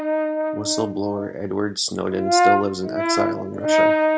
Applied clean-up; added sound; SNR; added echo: none; Brass instrument; -4 dB; none.